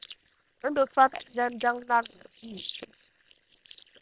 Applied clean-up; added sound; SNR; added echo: neural separator model SepFormer WHAM!.